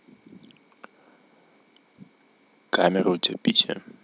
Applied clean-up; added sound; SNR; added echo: none; none; none; none.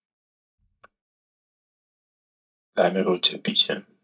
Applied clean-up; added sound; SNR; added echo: neural mask model DeepFilterNet 3.